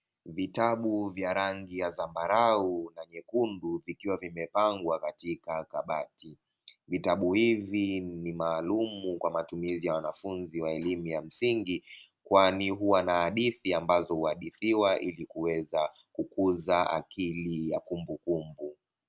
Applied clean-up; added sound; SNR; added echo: none; none; none; none.